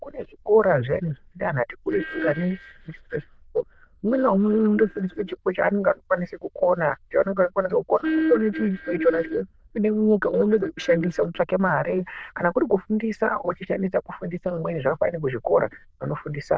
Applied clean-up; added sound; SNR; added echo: neural diffusion model UNIVERSE++.